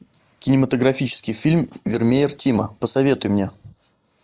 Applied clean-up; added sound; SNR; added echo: neural mask model Resemble Enhance denoiser.